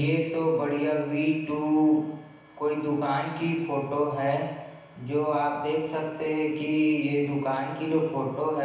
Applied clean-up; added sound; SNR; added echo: none; none; none; reverberation time 1.1 s.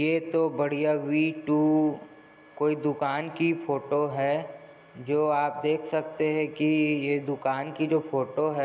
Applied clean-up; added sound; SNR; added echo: none; none; none; none.